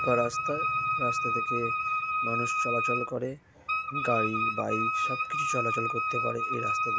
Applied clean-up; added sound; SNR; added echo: none; Wind instrument, woodwind instrument; -4 dB; none.